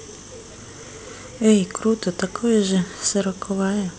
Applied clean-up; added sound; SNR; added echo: none; none; none; none.